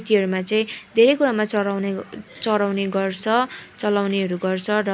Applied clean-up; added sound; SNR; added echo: none; none; none; none.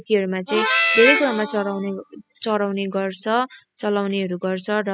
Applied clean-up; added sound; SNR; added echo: classical method spectral subtraction.